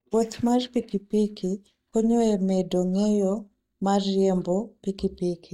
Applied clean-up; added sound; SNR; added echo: neural mask model DeepFilterNet 3.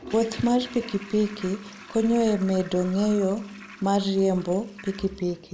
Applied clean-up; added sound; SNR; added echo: none; Toilet flush; 19 dB; none.